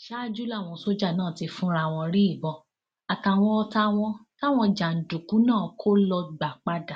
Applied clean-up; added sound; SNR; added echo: none; none; none; none.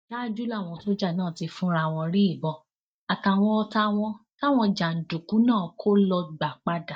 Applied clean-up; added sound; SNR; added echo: neural mask model DeepFilterNet 3.